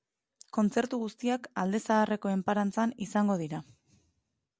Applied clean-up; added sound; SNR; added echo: none; none; none; none.